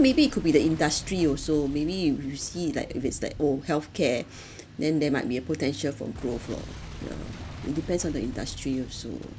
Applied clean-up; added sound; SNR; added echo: none; Boom; 14 dB; none.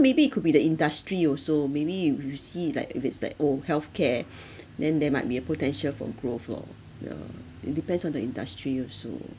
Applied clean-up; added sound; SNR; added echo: none; none; none; none.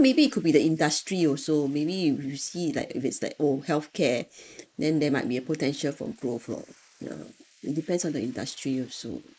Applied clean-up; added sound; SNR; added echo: neural mask model Resemble Enhance denoiser.